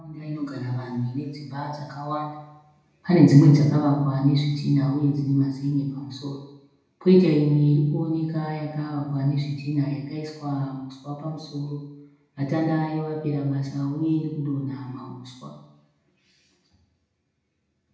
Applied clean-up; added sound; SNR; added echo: none; none; none; reverberation time 0.8 s.